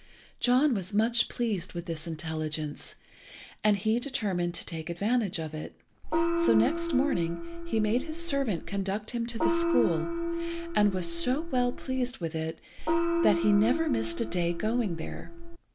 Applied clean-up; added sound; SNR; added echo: none; Gong; 0 dB; none.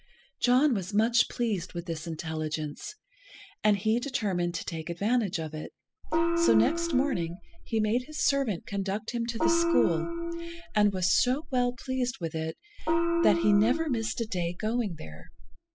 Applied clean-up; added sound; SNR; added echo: classical method spectral subtraction.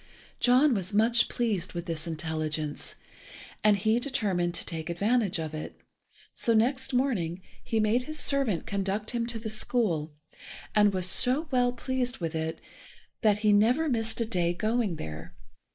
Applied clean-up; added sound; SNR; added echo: neural mask model Resemble Enhance denoiser.